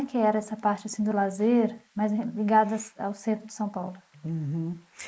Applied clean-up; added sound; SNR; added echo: neural mask model Resemble Enhance denoiser.